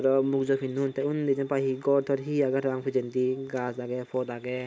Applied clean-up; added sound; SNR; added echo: none; none; none; none.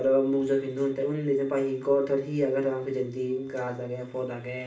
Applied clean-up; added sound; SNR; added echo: none; none; none; reverberation time 0.3 s.